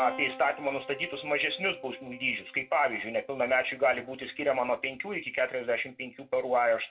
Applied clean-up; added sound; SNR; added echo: none; Keyboard (musical); 18 dB; reverberation time 0.2 s.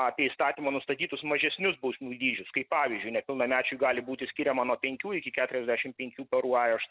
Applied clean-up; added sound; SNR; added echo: none; none; none; none.